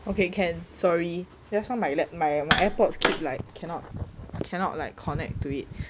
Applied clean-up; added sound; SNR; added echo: none; Tap; 2 dB; none.